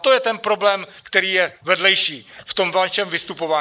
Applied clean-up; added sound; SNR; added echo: neural mask model Resemble Enhance denoiser.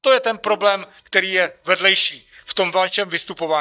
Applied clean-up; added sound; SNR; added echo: neural mask model DeepFilterNet 3.